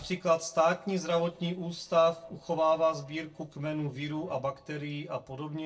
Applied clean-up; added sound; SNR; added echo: neural separator model SepFormer DNS4.